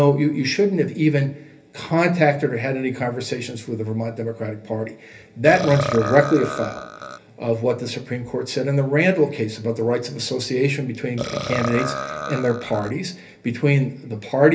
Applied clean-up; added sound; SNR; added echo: none; Burping, eructation; 9 dB; reverberation time 0.3 s.